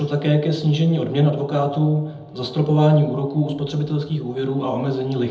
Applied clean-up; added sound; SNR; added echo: none; none; none; reverberation time 0.8 s.